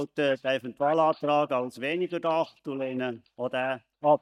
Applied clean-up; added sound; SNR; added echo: neural mask model DeepFilterNet 3.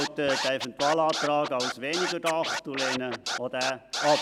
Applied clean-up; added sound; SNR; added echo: none; Scratching (performance technique); 5 dB; none.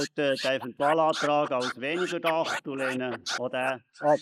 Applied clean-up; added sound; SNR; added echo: neural mask model Resemble Enhance denoiser.